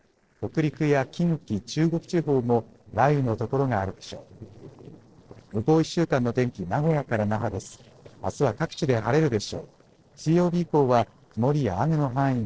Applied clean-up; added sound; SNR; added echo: neural separator model SepFormer DNS4.